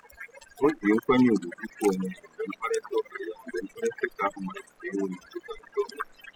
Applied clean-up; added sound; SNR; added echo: classical method spectral subtraction.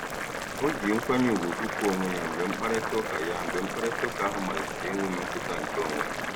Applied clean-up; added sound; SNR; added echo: none; Boiling; 2 dB; none.